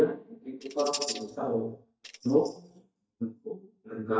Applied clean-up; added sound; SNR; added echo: neural mask model DeepFilterNet 3.